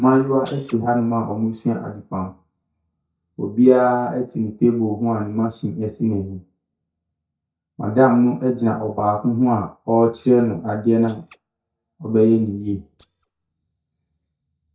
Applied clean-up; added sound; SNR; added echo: neural mask model DeepFilterNet 3.